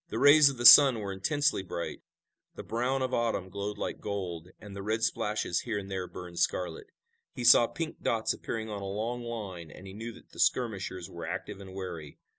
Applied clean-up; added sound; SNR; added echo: none; none; none; none.